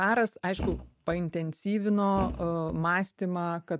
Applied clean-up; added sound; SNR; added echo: neural mask model RNNoise.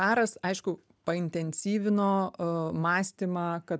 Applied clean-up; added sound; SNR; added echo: none; none; none; none.